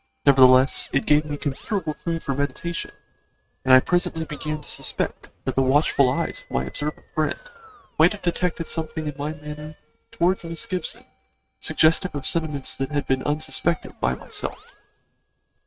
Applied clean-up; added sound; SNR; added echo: neural mask model RNNoise.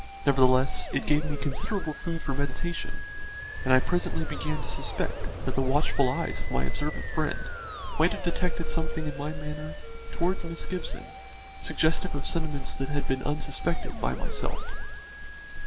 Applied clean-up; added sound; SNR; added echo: none; Musical instrument + Aircraft; 16 dB; none.